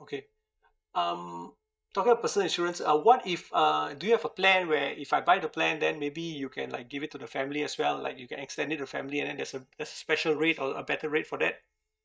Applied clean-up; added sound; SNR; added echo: neural mask model DeepFilterNet 3.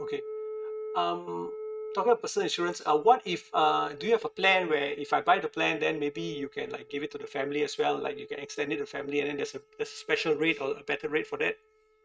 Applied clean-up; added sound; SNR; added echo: neural mask model RNNoise.